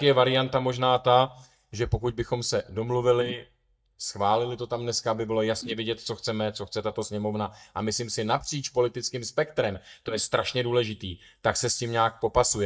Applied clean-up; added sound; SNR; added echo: neural mask model DeepFilterNet 3.